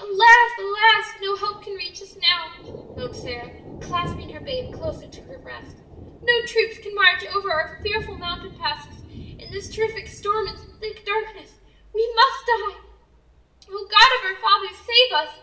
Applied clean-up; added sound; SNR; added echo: none; Thunder; 18 dB; reverberation time 0.7 s.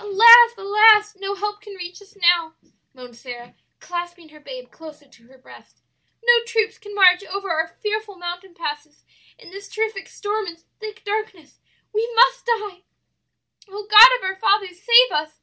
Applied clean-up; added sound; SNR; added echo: none; none; none; none.